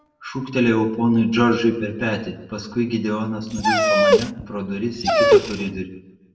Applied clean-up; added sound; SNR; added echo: none; Dog; -3 dB; reverberation time 0.6 s.